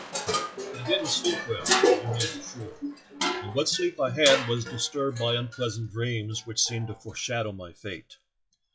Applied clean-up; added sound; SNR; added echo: classical method log-MMSE.